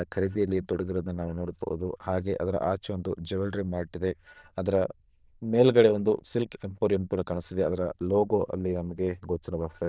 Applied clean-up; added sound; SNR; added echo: neural diffusion model UNIVERSE++.